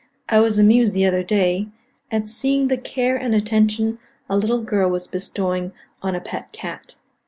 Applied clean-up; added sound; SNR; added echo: none; none; none; none.